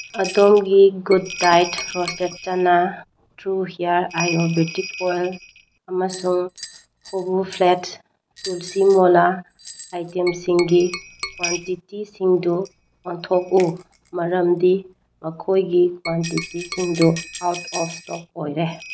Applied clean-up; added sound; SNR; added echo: none; Bell + Tap; 15 dB; none.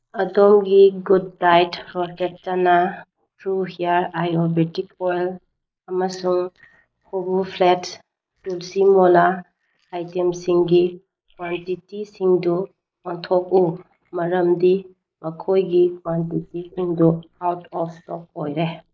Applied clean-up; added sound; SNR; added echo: neural mask model Resemble Enhance denoiser.